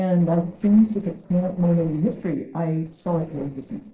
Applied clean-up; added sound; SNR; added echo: neural separator model SepFormer DNS4.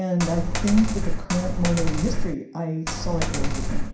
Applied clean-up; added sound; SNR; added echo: none; Coin (dropping); -2 dB; reverberation time 0.5 s.